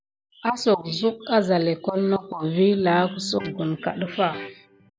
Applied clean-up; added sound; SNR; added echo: none; Electric guitar; 14 dB; none.